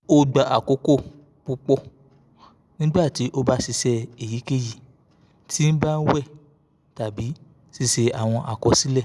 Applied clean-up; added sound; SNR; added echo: none; none; none; none.